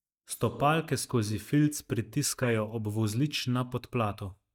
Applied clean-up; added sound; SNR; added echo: neural mask model DeepFilterNet 3.